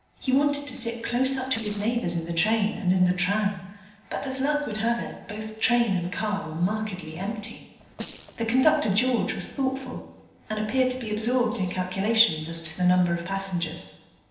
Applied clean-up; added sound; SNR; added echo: neural separator model SepFormer DNS4.